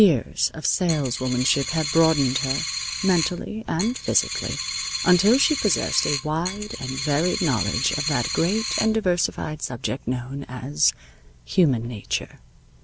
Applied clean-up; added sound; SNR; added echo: none; Coin (dropping); 5 dB; none.